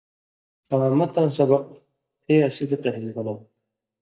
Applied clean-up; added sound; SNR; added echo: neural mask model DeepFilterNet 3.